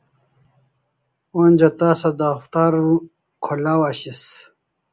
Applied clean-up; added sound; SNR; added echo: none; none; none; none.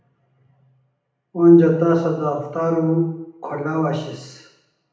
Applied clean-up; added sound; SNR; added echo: none; none; none; reverberation time 0.8 s.